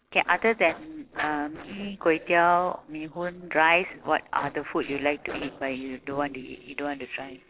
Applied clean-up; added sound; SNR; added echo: neural separator model SepFormer DNS4.